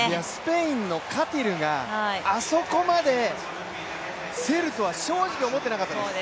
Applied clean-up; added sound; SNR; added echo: none; Cowbell; 18 dB; none.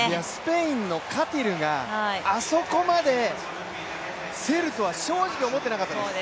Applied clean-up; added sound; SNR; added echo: none; none; none; none.